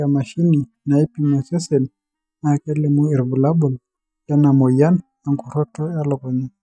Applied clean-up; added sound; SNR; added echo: neural mask model DeepFilterNet 3.